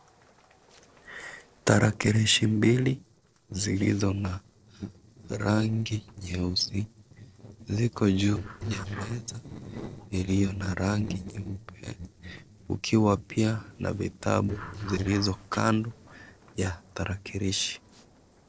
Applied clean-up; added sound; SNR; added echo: neural separator model SepFormer DNS4.